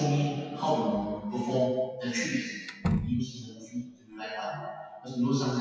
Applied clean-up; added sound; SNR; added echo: classical method WPE with log-MMSE.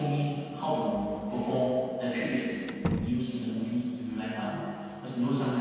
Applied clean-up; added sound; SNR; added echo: none; Slam; 6 dB; reverberation time 2.1 s.